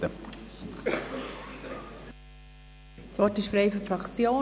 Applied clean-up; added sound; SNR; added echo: none; none; none; none.